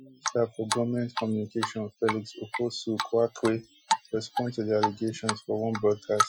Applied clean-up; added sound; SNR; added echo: classical method Wiener filter.